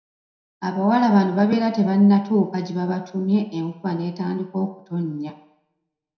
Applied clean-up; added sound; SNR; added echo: none; none; none; reverberation time 0.5 s.